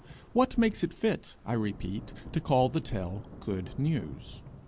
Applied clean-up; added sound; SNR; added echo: none; Thunder / Rain; 17 dB; none.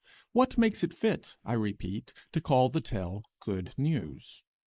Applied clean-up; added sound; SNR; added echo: neural mask model Resemble Enhance denoiser.